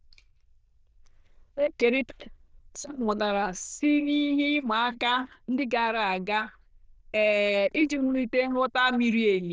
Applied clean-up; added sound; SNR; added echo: neural diffusion model UNIVERSE++.